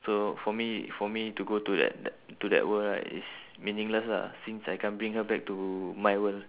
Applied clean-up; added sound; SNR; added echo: none; none; none; none.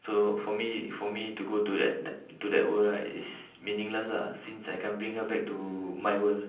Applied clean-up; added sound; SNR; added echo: none; none; none; reverberation time 0.6 s.